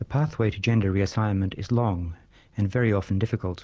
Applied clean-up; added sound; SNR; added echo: none; none; none; none.